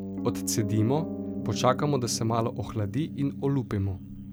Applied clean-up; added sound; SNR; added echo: none; Piano; 6 dB; none.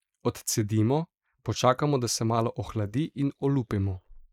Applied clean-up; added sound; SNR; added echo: neural mask model Resemble Enhance denoiser.